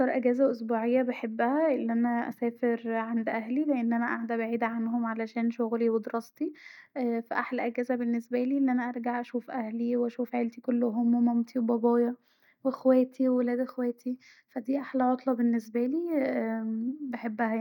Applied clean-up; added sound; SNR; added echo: none; none; none; none.